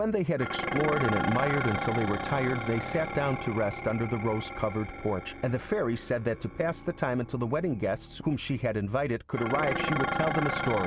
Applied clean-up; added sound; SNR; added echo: none; Dishes, pots, and pans; 5 dB; none.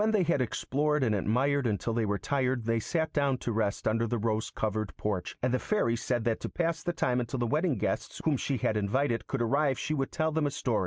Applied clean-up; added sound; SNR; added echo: none; none; none; none.